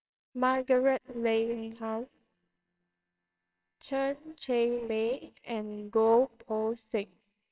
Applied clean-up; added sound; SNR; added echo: neural separator model SepFormer WHAMR!.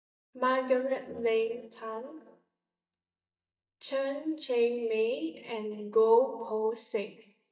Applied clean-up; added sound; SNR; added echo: neural mask model DeepFilterNet 3.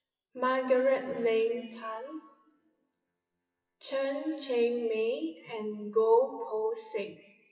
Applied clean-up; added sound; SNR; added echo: classical method WPE with log-MMSE.